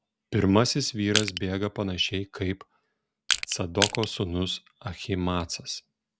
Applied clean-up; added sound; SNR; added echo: none; Crushing; 1 dB; none.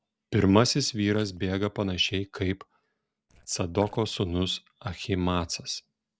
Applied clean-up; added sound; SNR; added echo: neural separator model SepFormer DNS4.